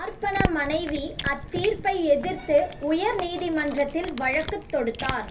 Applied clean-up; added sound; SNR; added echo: none; Cat; 9 dB; reverberation time 0.3 s.